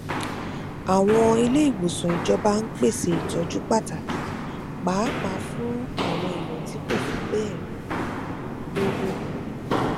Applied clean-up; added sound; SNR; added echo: none; Walk, footsteps; 3 dB; none.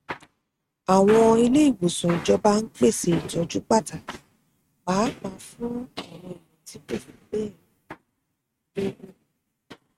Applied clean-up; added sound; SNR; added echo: neural mask model RNNoise.